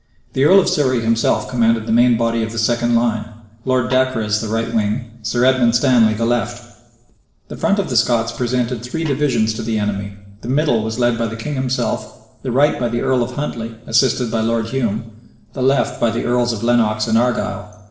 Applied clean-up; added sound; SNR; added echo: neural separator model SepFormer DNS4.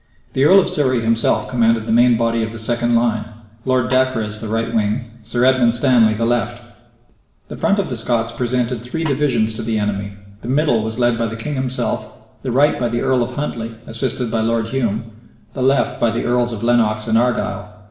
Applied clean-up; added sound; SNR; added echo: none; Snare drum; 19 dB; reverberation time 1.0 s.